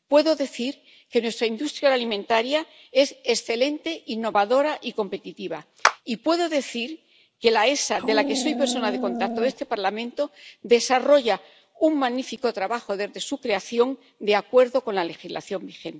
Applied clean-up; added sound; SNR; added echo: none; Clapping + Dog; 5 dB; none.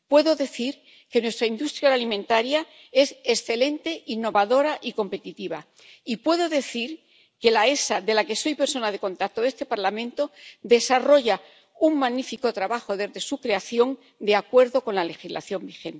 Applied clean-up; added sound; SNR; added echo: none; none; none; none.